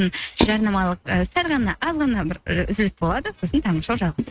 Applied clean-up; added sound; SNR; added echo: neural mask model RNNoise.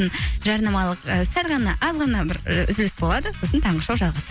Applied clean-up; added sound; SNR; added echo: none; none; none; none.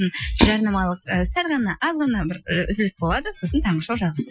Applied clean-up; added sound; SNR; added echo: classical method Wiener filter.